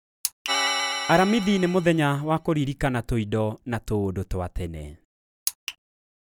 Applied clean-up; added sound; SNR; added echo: none; Organ; 5 dB; none.